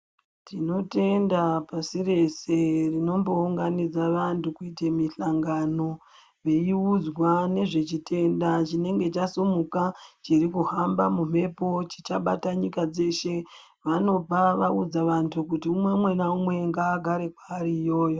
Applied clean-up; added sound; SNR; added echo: none; none; none; none.